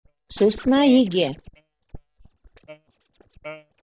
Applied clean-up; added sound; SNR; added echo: neural mask model DeepFilterNet 3.